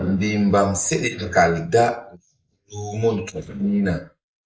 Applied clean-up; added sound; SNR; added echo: neural mask model Resemble Enhance denoiser.